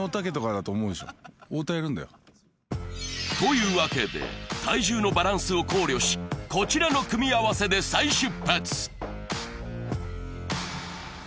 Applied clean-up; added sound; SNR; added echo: none; none; none; none.